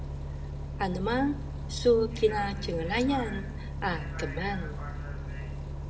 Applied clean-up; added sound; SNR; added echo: none; Bus; 4 dB; reverberation time 0.7 s.